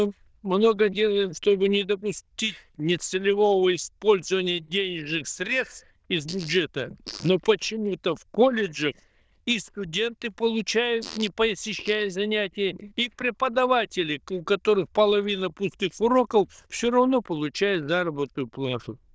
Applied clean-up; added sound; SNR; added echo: neural diffusion model UNIVERSE++.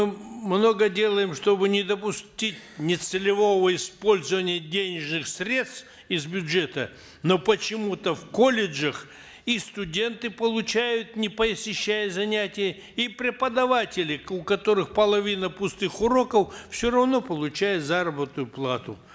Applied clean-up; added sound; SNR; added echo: none; none; none; none.